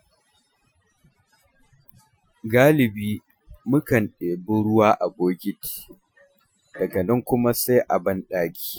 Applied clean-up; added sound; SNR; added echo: classical method Wiener filter.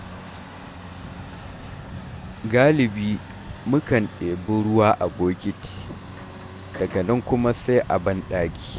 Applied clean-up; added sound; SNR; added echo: none; Truck; 13 dB; none.